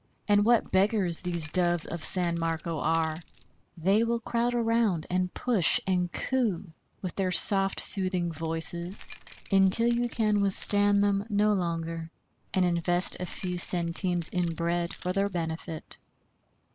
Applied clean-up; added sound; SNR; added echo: none; Keys jangling; 14 dB; none.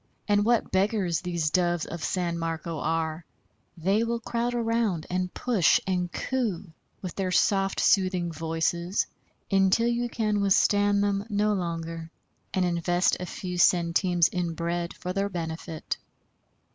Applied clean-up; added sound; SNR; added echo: none; none; none; none.